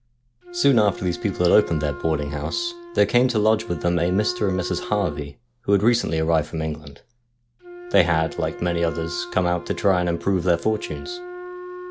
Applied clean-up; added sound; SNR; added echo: none; Wind instrument, woodwind instrument; 14 dB; none.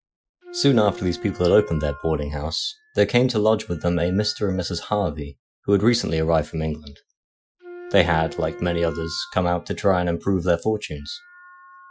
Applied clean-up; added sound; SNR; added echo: classical method Wiener filter.